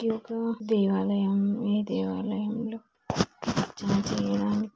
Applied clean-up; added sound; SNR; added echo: none; none; none; none.